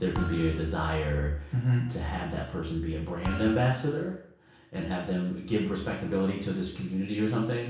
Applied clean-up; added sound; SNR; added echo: none; Thump, thud; 11 dB; reverberation time 0.6 s.